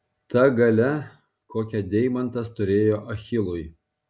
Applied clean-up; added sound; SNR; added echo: none; none; none; none.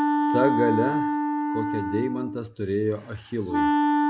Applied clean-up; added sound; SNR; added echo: none; Wind instrument, woodwind instrument; -3 dB; none.